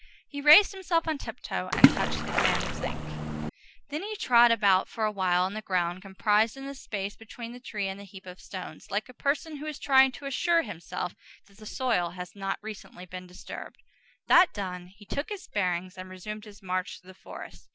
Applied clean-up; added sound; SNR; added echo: none; Splash, splatter; -4 dB; none.